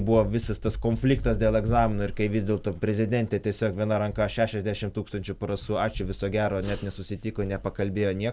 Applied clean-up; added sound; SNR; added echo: none; none; none; none.